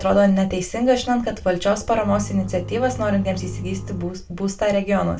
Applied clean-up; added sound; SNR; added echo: none; Bowed string instrument; 11 dB; reverberation time 0.2 s.